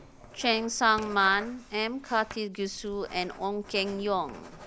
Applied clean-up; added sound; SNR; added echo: none; Writing; 17 dB; none.